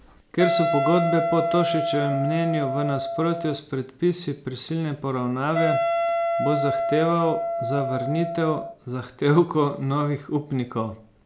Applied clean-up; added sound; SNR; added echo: none; Wind instrument, woodwind instrument; 1 dB; none.